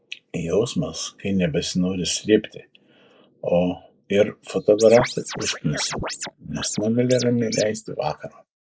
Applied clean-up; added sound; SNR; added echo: neural mask model Resemble Enhance denoiser.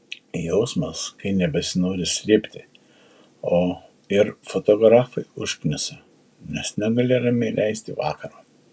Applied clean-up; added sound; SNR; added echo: none; none; none; none.